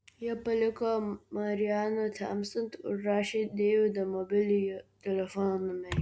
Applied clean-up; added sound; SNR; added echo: none; none; none; none.